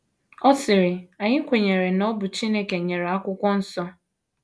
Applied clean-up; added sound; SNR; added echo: none; none; none; none.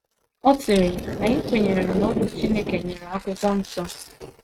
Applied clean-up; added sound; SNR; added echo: neural mask model RNNoise.